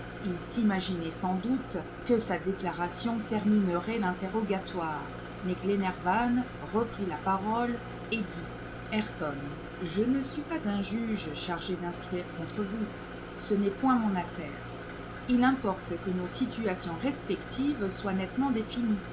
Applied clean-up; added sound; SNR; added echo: none; Idling; 9 dB; none.